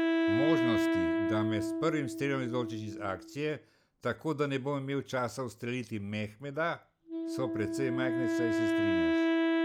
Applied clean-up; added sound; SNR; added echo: none; Wind instrument, woodwind instrument; -3 dB; none.